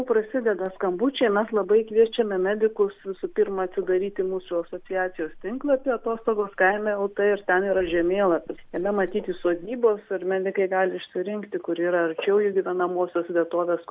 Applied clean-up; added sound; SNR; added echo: none; none; none; none.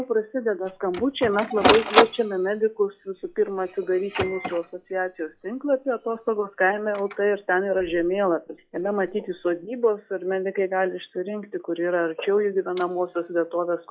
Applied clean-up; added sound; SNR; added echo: classical method log-MMSE.